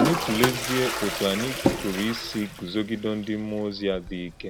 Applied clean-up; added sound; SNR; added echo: none; Toilet flush; 2 dB; none.